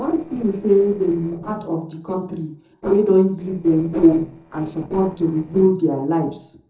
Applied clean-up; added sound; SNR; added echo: neural separator model SepFormer DNS4.